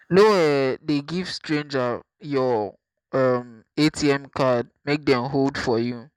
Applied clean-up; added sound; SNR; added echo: none; none; none; none.